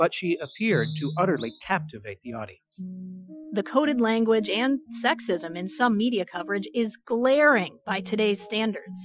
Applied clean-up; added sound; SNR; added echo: classical method Wiener filter.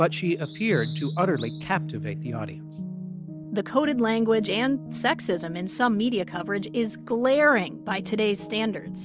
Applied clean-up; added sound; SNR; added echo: none; Bird vocalization, bird call, bird song; 17 dB; none.